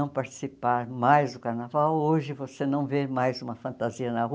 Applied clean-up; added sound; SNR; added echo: none; none; none; none.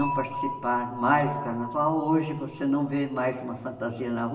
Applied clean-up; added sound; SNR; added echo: none; Dishes, pots, and pans / Chink, clink; 10 dB; reverberation time 1.1 s.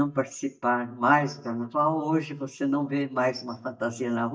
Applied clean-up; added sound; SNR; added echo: neural mask model DeepFilterNet 3.